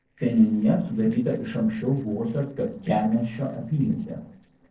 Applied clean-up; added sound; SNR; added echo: neural separator model SepFormer DNS4.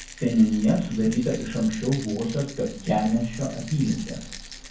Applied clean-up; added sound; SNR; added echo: none; Rattle; 15 dB; reverberation time 0.6 s.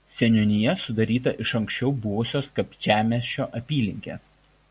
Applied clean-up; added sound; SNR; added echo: none; none; none; none.